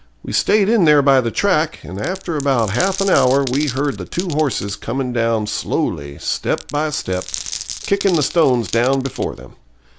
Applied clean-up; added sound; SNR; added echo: none; Glass; 13 dB; none.